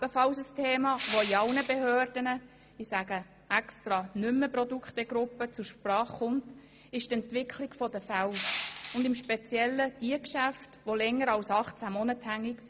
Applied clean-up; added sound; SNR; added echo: none; Crushing; 6 dB; none.